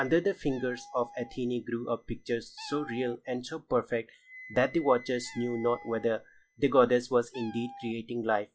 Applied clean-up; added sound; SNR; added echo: classical method log-MMSE.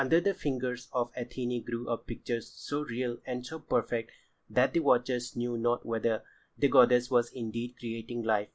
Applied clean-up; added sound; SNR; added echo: none; none; none; none.